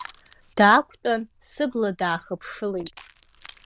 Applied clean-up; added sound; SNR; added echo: neural diffusion model UNIVERSE++.